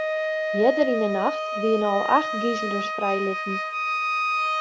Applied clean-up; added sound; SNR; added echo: none; Wind instrument, woodwind instrument; 1 dB; none.